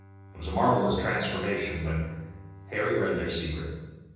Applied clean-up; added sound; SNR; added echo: none; Bowed string instrument; 18 dB; reverberation time 1.3 s.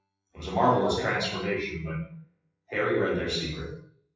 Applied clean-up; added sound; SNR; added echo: classical method WPE with log-MMSE.